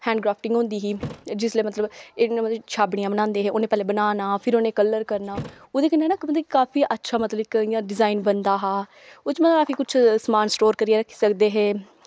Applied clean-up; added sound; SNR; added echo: none; Thump, thud; 18 dB; none.